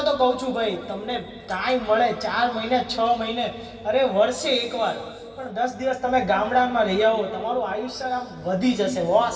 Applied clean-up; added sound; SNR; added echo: none; none; none; reverberation time 2.4 s.